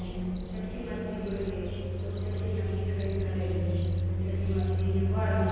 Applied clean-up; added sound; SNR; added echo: none; Cricket; -4 dB; reverberation time 2.1 s.